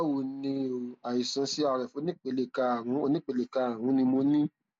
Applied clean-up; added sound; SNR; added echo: none; none; none; none.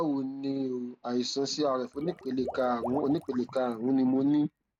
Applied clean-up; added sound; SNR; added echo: none; Water / Liquid; 15 dB; none.